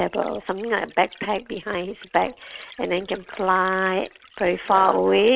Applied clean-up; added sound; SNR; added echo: neural mask model RNNoise.